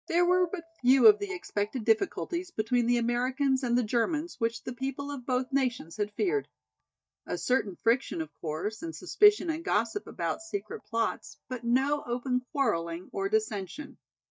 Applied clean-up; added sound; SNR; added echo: neural mask model DeepFilterNet 3.